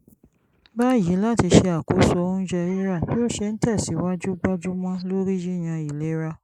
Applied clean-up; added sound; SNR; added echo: neural mask model Resemble Enhance denoiser.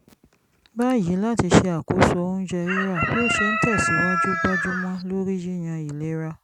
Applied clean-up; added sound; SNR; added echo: none; Chicken, rooster; 1 dB; none.